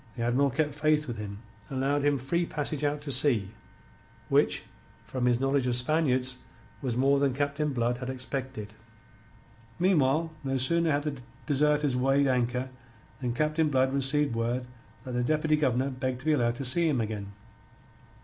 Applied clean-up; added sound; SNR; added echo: none; none; none; none.